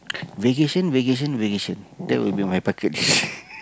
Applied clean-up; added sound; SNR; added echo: none; none; none; none.